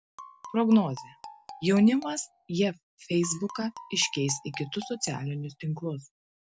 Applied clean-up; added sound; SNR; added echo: none; Marimba, xylophone; 18 dB; none.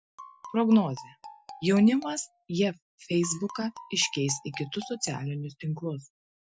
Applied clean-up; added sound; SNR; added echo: classical method Wiener filter.